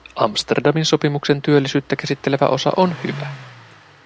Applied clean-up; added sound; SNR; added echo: none; Engine starting; 19 dB; none.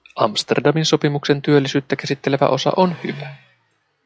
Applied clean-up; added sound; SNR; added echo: classical method log-MMSE.